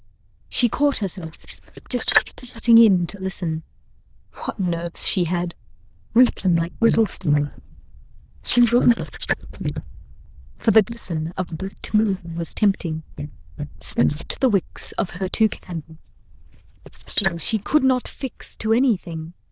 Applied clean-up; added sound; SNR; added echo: neural diffusion model UNIVERSE++.